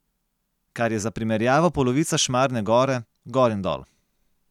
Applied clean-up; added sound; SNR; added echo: none; none; none; none.